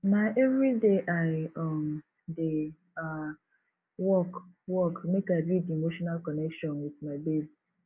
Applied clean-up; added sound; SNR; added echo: none; none; none; none.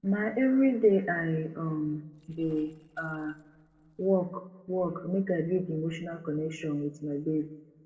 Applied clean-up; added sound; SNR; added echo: neural separator model SepFormer DNS4.